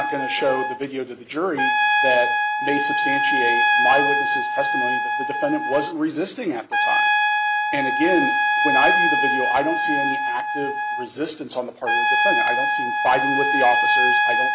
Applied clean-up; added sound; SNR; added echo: none; Trumpet; -5 dB; none.